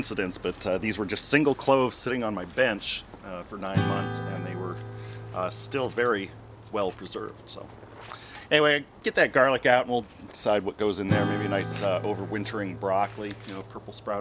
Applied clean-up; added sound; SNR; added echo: none; Acoustic guitar / Strum; 9 dB; none.